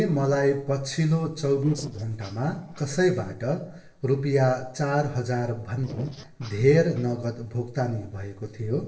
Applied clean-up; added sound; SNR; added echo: neural separator model SepFormer DNS4.